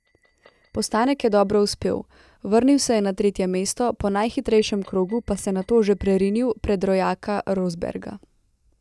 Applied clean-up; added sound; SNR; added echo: neural mask model DeepFilterNet 3.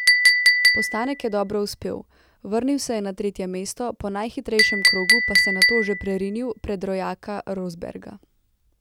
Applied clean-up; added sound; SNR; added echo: none; Chink, clink; -4 dB; none.